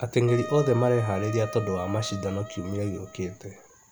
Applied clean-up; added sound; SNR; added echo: none; Wind instrument, woodwind instrument; 12 dB; none.